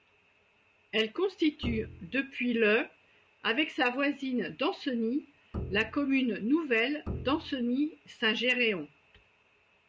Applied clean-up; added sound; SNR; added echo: none; Bowed string instrument; 11 dB; none.